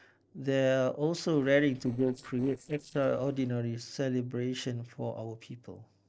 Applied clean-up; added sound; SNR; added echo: neural separator model SepFormer DNS4.